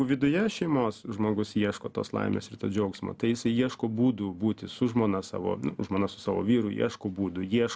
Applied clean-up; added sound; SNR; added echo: none; none; none; none.